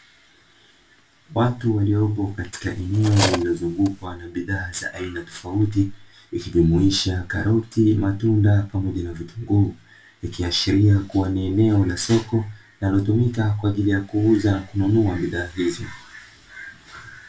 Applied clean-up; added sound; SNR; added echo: none; Cutlery, silverware; 7 dB; reverberation time 0.2 s.